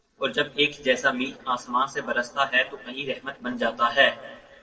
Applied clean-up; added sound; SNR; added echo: neural separator model SepFormer DNS4.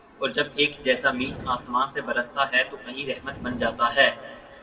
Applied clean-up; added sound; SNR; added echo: none; Fire; 19 dB; reverberation time 1.3 s.